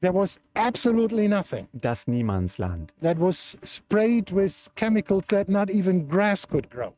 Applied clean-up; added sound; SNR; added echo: neural mask model RNNoise.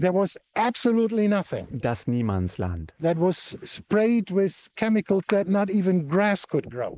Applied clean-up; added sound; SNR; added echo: neural mask model Resemble Enhance denoiser.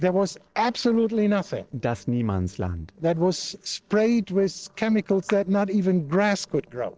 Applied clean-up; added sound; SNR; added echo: neural separator model SepFormer DNS4.